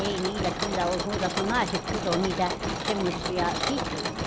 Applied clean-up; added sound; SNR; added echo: none; Mechanisms; 0 dB; none.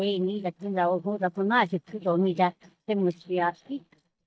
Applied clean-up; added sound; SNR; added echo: neural mask model DeepFilterNet 3.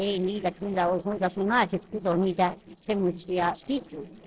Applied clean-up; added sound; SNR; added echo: neural separator model SepFormer DNS4.